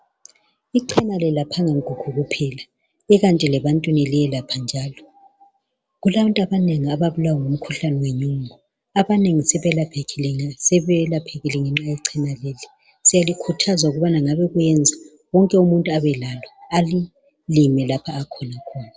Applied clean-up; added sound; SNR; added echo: none; none; none; none.